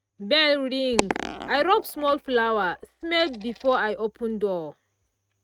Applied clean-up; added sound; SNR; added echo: neural mask model RNNoise.